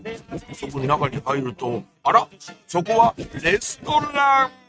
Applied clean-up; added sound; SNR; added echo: neural mask model RNNoise.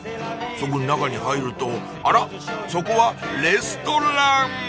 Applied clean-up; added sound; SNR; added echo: none; none; none; none.